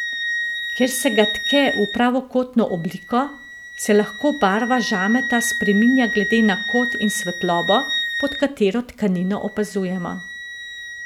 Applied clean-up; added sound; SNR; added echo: none; Wind instrument, woodwind instrument; 6 dB; none.